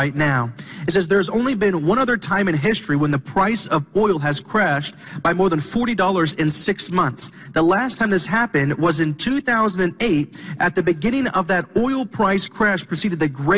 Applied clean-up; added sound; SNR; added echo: none; none; none; none.